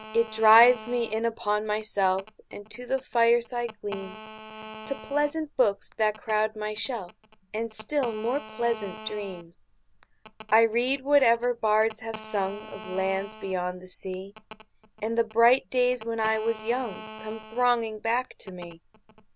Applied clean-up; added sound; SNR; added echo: none; Telephone; 18 dB; none.